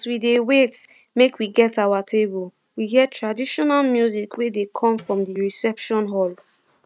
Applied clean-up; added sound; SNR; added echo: neural mask model RNNoise.